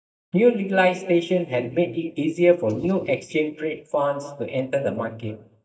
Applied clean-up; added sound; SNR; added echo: neural mask model DeepFilterNet 3.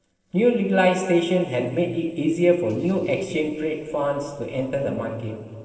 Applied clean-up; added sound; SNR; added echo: neural separator model SepFormer DNS4.